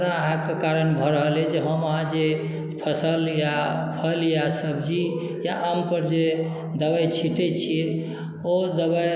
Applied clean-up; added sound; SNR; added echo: none; none; none; none.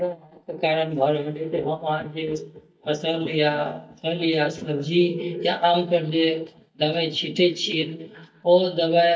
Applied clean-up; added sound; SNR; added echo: neural mask model DeepFilterNet 3.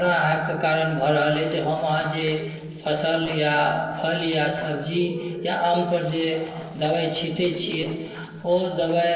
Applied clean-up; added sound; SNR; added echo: neural separator model SepFormer DNS4.